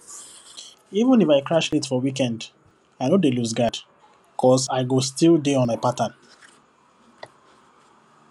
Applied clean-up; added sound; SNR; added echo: none; none; none; none.